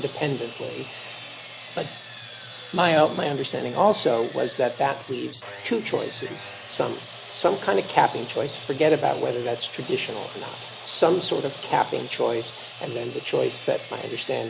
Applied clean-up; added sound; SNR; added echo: none; Sawing; 15 dB; none.